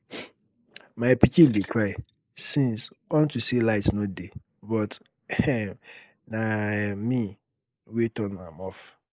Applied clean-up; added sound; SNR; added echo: neural mask model Resemble Enhance denoiser.